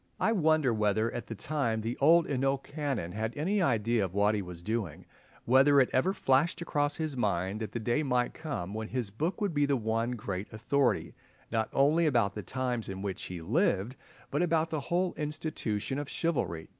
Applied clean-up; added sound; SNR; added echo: none; none; none; none.